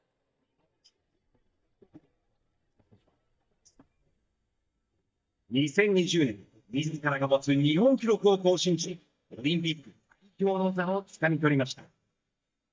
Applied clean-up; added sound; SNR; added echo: neural mask model DeepFilterNet 3.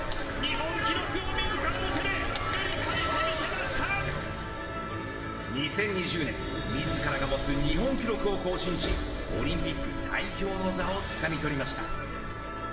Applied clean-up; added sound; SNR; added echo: none; Bird; 7 dB; reverberation time 1.1 s.